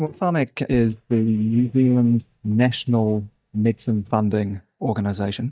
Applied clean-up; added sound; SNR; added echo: neural mask model DeepFilterNet 3.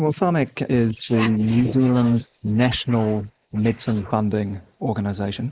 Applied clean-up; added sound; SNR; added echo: neural mask model Resemble Enhance denoiser.